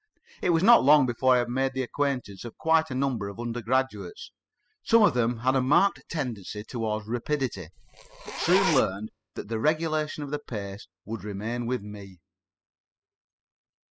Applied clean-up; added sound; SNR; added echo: classical method spectral subtraction.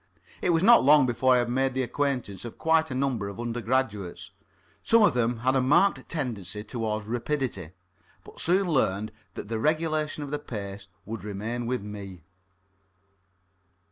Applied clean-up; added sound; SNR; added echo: none; none; none; none.